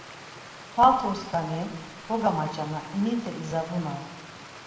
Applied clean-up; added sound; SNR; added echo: none; Stream; 16 dB; reverberation time 1.2 s.